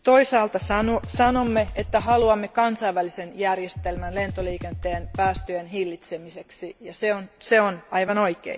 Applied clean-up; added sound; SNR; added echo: none; Drum kit; 10 dB; none.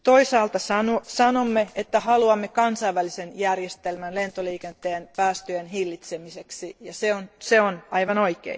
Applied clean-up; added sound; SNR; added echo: neural separator model SepFormer DNS4.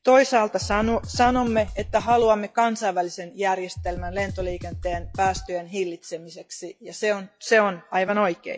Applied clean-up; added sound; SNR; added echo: classical method log-MMSE.